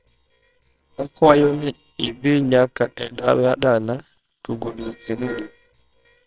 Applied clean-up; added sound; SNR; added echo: neural separator model SepFormer WHAMR!.